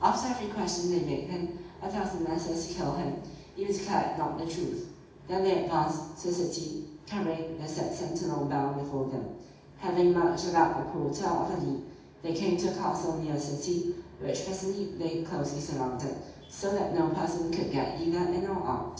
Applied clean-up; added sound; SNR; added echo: none; none; none; reverberation time 0.8 s.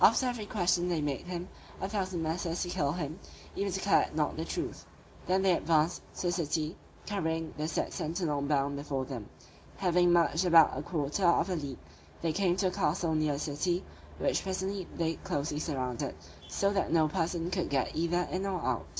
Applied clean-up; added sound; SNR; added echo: none; none; none; none.